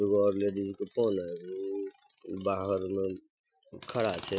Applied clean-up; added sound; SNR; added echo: classical method Wiener filter.